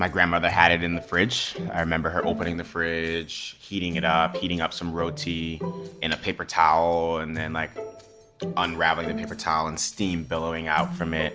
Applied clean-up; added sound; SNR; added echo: none; none; none; none.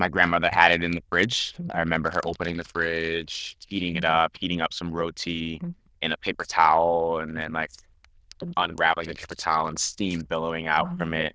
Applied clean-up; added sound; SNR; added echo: neural diffusion model UNIVERSE++.